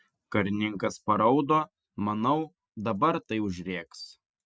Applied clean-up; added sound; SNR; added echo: none; none; none; none.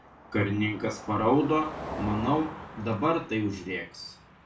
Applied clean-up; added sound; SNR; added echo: none; Car passing by; 12 dB; reverberation time 0.3 s.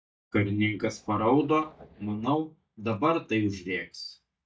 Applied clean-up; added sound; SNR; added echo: neural mask model DeepFilterNet 3.